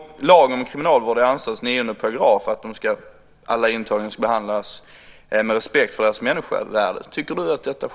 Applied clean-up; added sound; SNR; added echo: none; none; none; none.